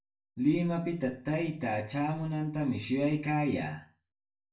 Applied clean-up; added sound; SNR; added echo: none; none; none; reverberation time 0.3 s.